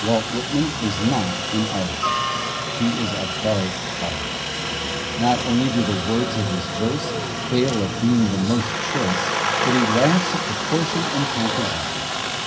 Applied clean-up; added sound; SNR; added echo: none; Aircraft; 1 dB; reverberation time 0.4 s.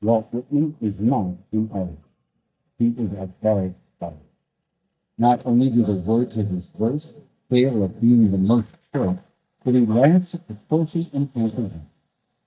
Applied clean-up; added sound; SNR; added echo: neural mask model DeepFilterNet 3.